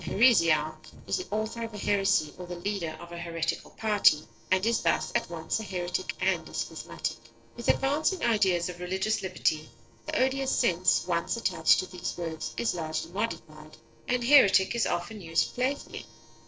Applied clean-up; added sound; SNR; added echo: neural separator model SepFormer DNS4.